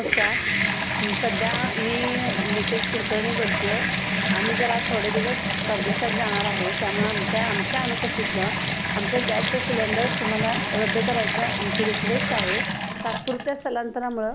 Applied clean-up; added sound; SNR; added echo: none; Bathtub (filling or washing) / Water tap, faucet; -3 dB; none.